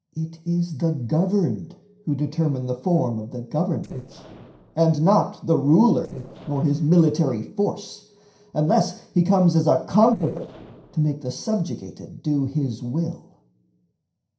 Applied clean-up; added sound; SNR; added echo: neural separator model SepFormer DNS4.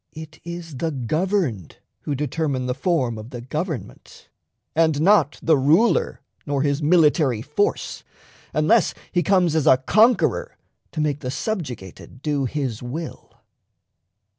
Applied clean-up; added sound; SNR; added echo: none; none; none; none.